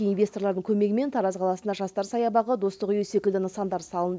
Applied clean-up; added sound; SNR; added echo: none; none; none; none.